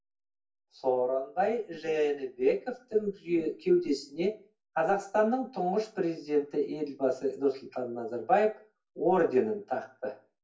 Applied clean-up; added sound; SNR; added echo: none; none; none; reverberation time 0.3 s.